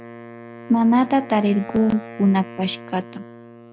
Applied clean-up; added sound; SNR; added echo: none; Wind instrument, woodwind instrument; 17 dB; none.